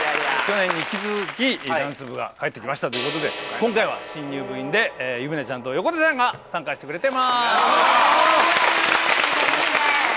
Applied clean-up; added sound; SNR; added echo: none; Gong; 14 dB; none.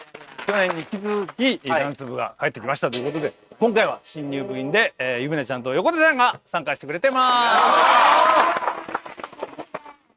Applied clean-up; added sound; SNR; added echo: neural mask model RNNoise.